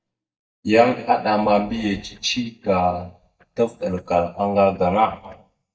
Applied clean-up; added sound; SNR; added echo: neural mask model DeepFilterNet 3.